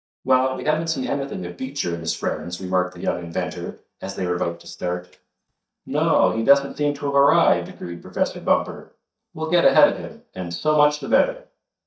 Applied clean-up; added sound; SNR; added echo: neural mask model DeepFilterNet 3.